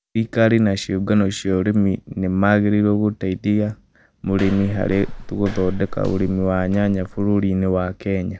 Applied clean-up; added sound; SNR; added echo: none; Walk, footsteps; 10 dB; none.